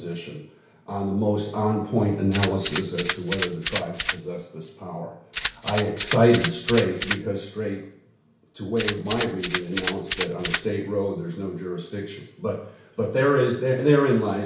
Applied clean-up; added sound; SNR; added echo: none; Rattle (instrument); -2 dB; reverberation time 0.6 s.